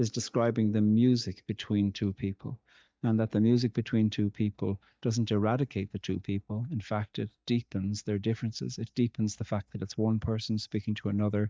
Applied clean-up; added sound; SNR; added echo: neural mask model DeepFilterNet 3.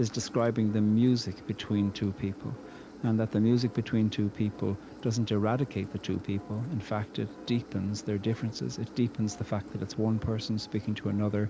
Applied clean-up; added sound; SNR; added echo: none; Engine; 16 dB; none.